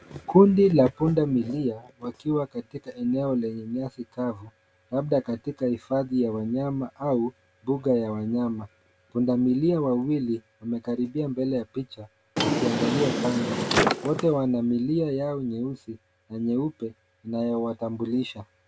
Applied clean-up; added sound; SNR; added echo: none; Drawer open or close; 1 dB; none.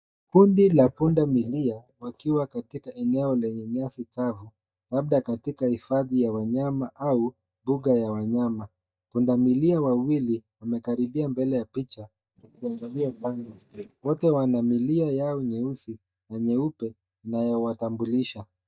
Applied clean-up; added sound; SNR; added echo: neural mask model DeepFilterNet 3.